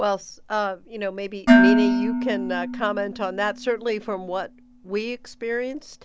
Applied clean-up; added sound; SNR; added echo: none; Dishes, pots, and pans; -3 dB; none.